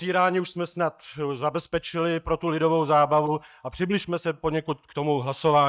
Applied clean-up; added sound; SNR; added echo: neural mask model DeepFilterNet 3.